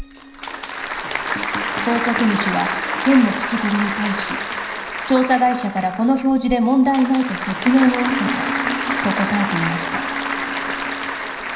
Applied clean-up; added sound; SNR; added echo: none; Applause / Crowd; 4 dB; reverberation time 0.9 s.